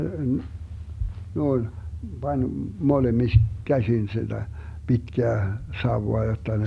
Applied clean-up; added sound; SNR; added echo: none; none; none; none.